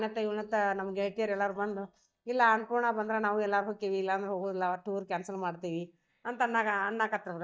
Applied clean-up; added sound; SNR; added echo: neural mask model DeepFilterNet 3.